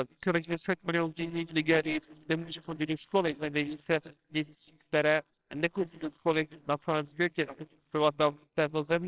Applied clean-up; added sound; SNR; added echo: neural separator model SepFormer WHAMR!.